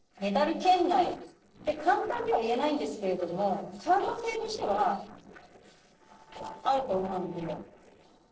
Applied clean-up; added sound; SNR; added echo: neural separator model SepFormer DNS4.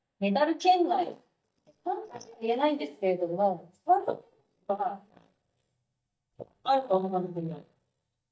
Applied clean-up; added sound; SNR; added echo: neural mask model DeepFilterNet 3.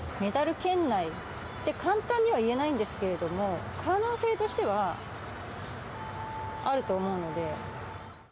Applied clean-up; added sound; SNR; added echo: none; none; none; none.